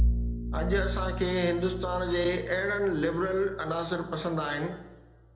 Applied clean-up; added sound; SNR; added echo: none; Bowed string instrument; 3 dB; reverberation time 0.8 s.